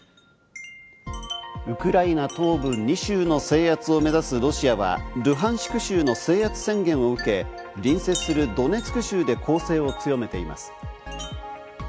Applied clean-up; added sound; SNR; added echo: none; Wind chime; 19 dB; none.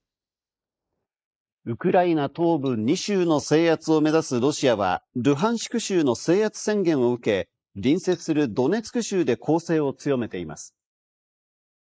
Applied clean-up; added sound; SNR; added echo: neural mask model Resemble Enhance denoiser.